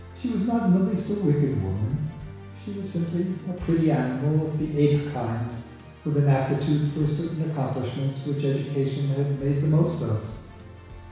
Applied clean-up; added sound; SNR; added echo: none; Musical instrument; 19 dB; reverberation time 1.1 s.